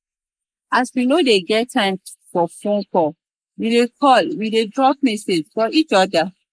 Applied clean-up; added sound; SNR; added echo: neural mask model Resemble Enhance denoiser.